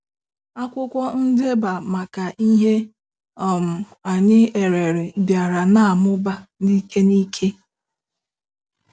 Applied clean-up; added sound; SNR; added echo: none; none; none; none.